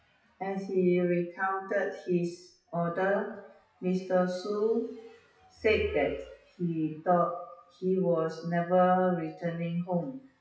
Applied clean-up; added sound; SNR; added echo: classical method WPE with log-MMSE.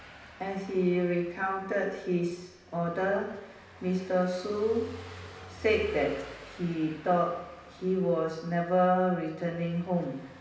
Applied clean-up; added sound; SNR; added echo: none; Car passing by / Engine; 19 dB; reverberation time 0.9 s.